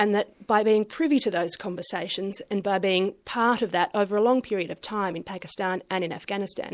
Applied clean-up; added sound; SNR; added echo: none; none; none; none.